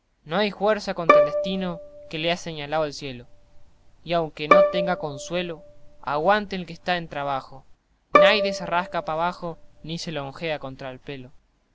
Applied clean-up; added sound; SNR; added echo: none; Bowed string instrument; -2 dB; none.